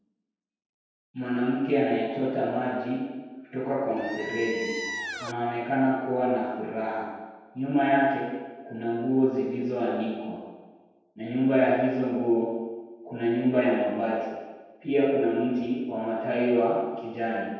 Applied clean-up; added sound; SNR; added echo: none; Squeak; 8 dB; reverberation time 1.2 s.